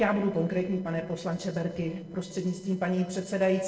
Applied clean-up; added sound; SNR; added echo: neural separator model SepFormer DNS4.